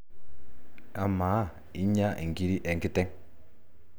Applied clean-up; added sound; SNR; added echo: none; none; none; none.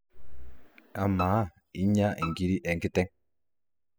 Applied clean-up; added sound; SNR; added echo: classical method spectral subtraction.